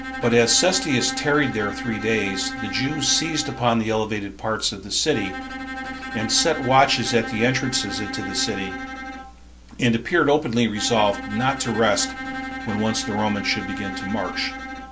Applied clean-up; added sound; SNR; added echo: none; Bowed string instrument; 9 dB; none.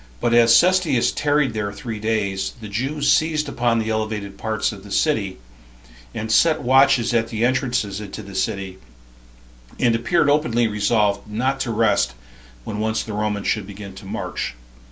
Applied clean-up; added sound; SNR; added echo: none; none; none; none.